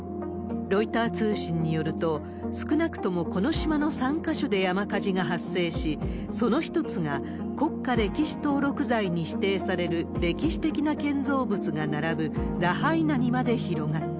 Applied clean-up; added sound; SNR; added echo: none; none; none; none.